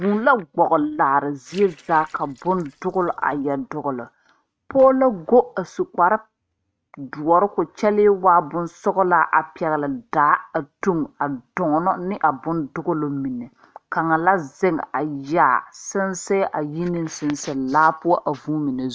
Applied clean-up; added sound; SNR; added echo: neural mask model RNNoise.